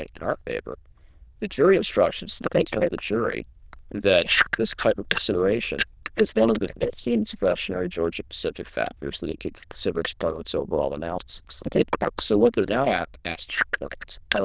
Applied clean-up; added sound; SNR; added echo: neural diffusion model UNIVERSE++.